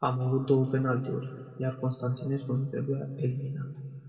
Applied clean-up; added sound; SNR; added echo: none; none; none; reverberation time 1.7 s.